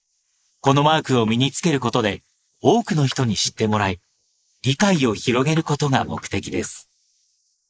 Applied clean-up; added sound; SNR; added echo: neural mask model Resemble Enhance denoiser.